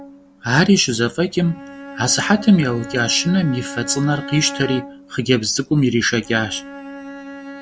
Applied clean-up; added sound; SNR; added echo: none; Bowed string instrument; 15 dB; none.